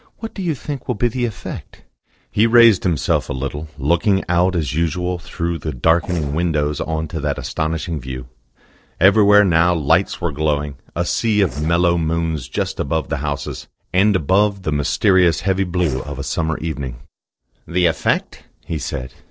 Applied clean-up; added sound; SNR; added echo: neural separator model SepFormer DNS4.